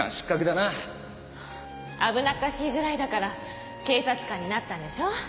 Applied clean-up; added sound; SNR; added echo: none; none; none; none.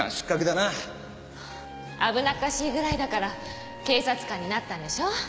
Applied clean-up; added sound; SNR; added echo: none; Raindrop / Drip; 12 dB; none.